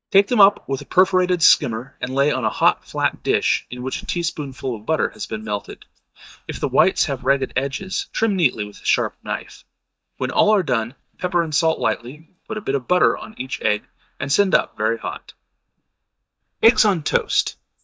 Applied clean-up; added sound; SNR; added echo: neural mask model DeepFilterNet 3.